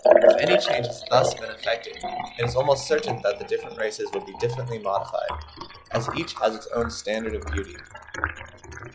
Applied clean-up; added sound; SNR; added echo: classical method log-MMSE.